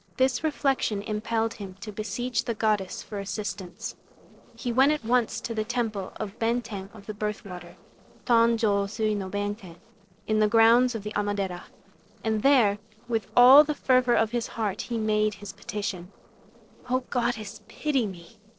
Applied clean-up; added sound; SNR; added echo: neural separator model SepFormer DNS4.